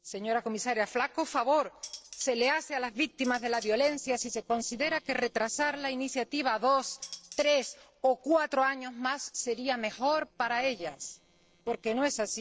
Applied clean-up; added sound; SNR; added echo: neural separator model SepFormer DNS4.